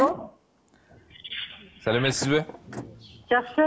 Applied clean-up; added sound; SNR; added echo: neural mask model Resemble Enhance denoiser.